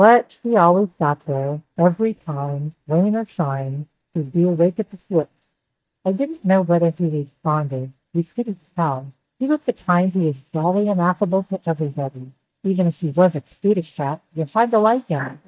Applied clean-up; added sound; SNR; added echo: neural mask model DeepFilterNet 3.